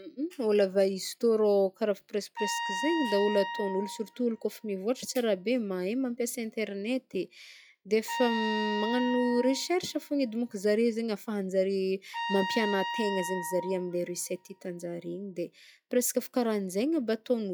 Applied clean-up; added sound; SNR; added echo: classical method log-MMSE.